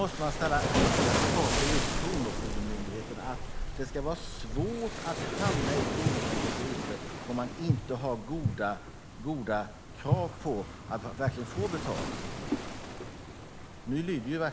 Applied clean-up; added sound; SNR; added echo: none; Waves, surf; 0 dB; none.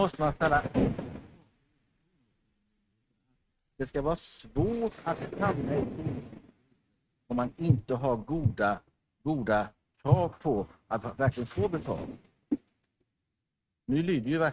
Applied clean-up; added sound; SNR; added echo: neural mask model RNNoise.